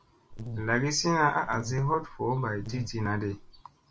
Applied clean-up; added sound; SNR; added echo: none; Buzz; 11 dB; none.